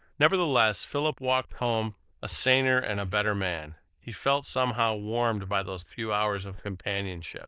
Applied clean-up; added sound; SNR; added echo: neural diffusion model UNIVERSE++.